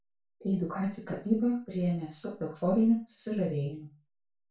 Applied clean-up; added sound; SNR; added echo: none; none; none; reverberation time 0.3 s.